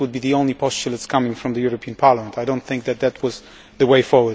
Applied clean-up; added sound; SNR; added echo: none; none; none; none.